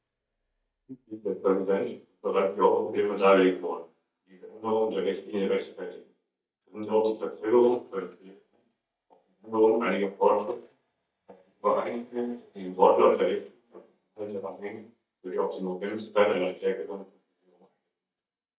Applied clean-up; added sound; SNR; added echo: neural mask model DeepFilterNet 3.